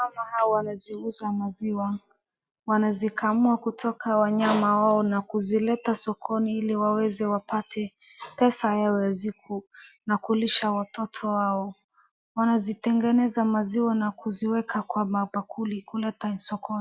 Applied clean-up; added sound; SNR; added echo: none; none; none; none.